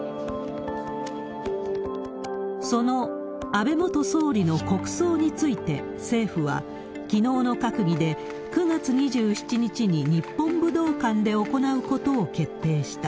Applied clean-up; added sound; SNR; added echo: none; none; none; none.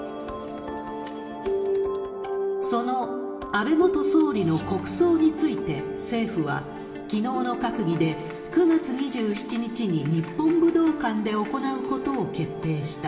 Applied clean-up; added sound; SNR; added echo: none; none; none; reverberation time 1.6 s.